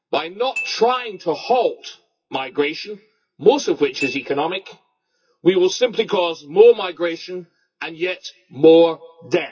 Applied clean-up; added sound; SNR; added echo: classical method WPE with log-MMSE.